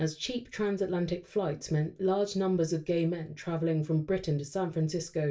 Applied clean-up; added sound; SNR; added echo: none; none; none; reverberation time 0.2 s.